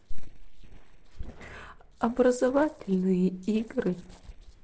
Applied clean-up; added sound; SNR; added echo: neural separator model SepFormer DNS4.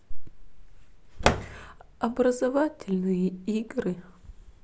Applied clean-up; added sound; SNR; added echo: none; none; none; none.